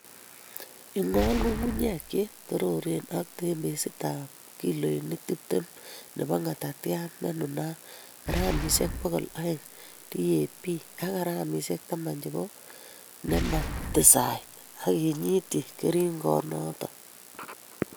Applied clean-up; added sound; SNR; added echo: none; Boom; 7 dB; none.